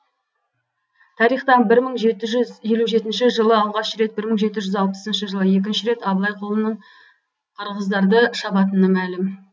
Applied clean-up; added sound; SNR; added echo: none; none; none; none.